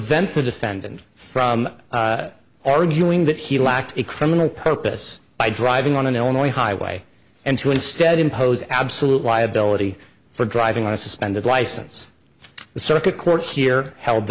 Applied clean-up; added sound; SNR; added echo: none; none; none; none.